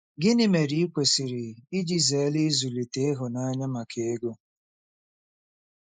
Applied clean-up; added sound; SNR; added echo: neural mask model Resemble Enhance denoiser.